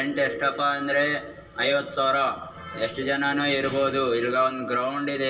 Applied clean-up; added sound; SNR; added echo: none; none; none; reverberation time 0.1 s.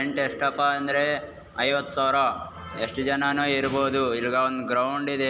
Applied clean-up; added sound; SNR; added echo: none; none; none; none.